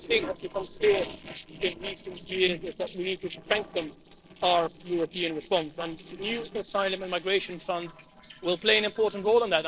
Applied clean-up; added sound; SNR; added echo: neural separator model SepFormer DNS4.